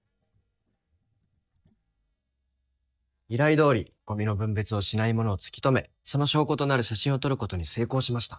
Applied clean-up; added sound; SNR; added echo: neural mask model DeepFilterNet 3.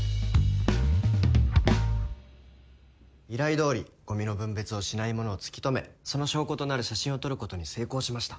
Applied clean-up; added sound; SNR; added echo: none; none; none; none.